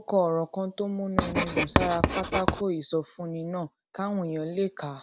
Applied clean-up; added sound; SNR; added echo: none; Writing; -1 dB; none.